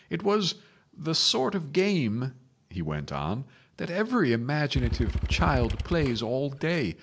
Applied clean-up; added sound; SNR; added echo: none; Motorcycle / Engine; 3 dB; none.